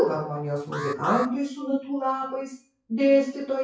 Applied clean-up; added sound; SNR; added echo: classical method WPE with log-MMSE.